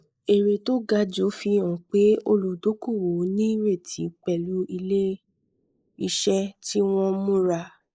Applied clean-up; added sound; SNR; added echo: neural mask model Resemble Enhance denoiser.